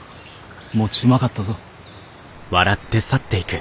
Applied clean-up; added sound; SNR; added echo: none; none; none; none.